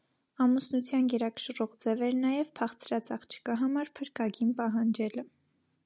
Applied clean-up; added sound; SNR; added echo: none; none; none; none.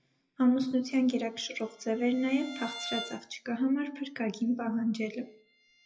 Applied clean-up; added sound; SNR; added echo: classical method WPE with log-MMSE.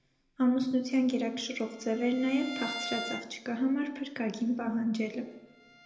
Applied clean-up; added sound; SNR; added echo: none; Bowed string instrument; 14 dB; reverberation time 0.8 s.